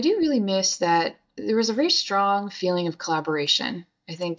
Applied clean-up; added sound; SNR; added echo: neural mask model DeepFilterNet 3.